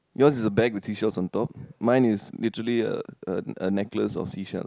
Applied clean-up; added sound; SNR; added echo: none; none; none; none.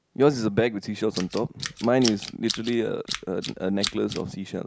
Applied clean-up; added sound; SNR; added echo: none; Tools; 10 dB; none.